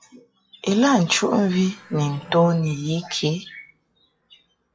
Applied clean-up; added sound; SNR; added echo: classical method WPE with log-MMSE.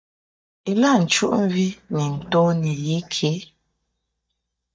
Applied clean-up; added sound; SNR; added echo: neural mask model DeepFilterNet 3.